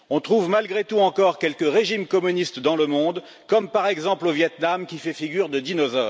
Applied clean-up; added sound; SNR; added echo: none; none; none; none.